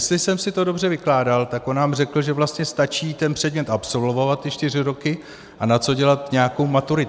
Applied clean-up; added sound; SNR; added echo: none; none; none; none.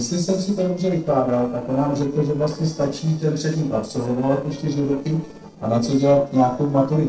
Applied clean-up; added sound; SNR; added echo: neural separator model SepFormer DNS4.